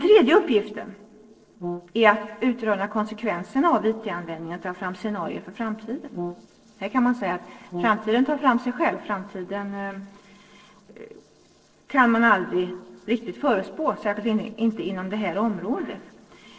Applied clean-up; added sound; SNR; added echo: neural separator model SepFormer DNS4.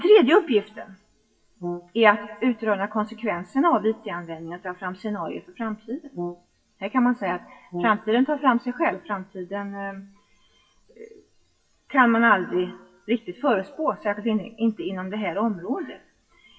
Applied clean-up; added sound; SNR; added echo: classical method WPE with log-MMSE.